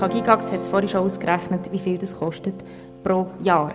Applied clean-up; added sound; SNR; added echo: none; Guitar; 11 dB; none.